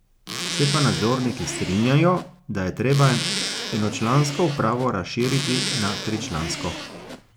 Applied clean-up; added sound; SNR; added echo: none; Zipper (clothing); 7 dB; none.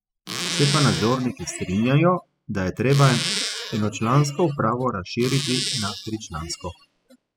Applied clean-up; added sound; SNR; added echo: classical method spectral subtraction.